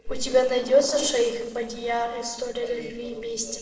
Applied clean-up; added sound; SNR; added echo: neural separator model SepFormer DNS4.